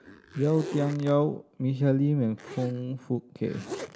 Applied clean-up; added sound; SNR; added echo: none; Zipper (clothing); 15 dB; none.